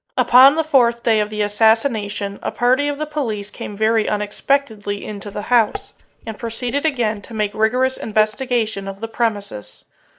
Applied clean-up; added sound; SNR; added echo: neural mask model DeepFilterNet 3.